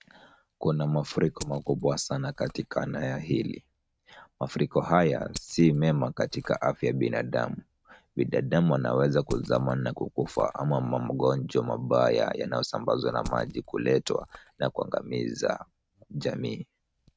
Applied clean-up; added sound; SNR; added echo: neural mask model RNNoise.